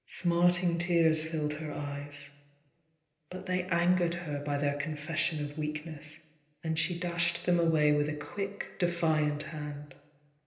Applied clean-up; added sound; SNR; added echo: none; none; none; reverberation time 0.8 s.